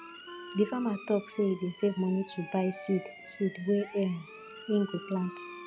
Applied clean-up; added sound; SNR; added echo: none; Siren + Wind instrument, woodwind instrument; 15 dB; none.